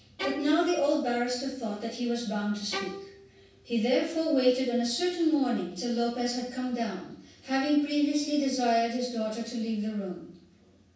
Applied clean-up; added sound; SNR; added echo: none; Bowed string instrument; 12 dB; reverberation time 0.7 s.